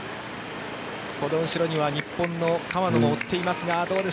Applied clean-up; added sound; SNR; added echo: none; Brass instrument; 1 dB; none.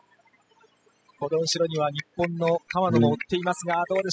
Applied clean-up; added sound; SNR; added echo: classical method spectral subtraction.